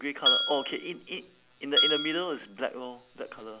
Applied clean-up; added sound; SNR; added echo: none; Glass; -4 dB; none.